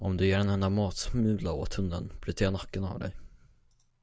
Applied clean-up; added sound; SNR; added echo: none; none; none; none.